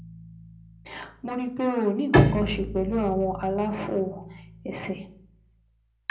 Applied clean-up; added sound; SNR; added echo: none; Bowed string instrument; 0 dB; reverberation time 0.4 s.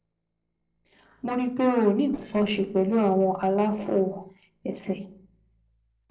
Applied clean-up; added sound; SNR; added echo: neural separator model SepFormer DNS4.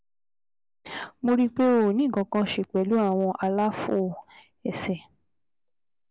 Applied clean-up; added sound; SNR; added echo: none; none; none; none.